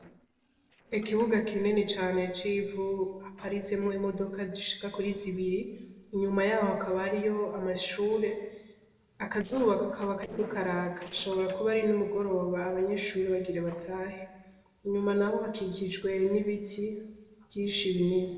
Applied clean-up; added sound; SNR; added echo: neural separator model SepFormer DNS4.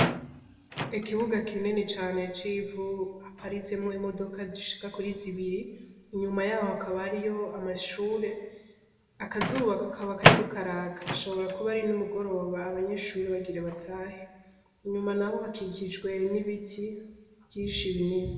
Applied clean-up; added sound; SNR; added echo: none; Microwave oven; 4 dB; reverberation time 1.0 s.